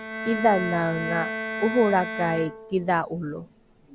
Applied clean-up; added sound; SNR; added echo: none; Bowed string instrument; 7 dB; none.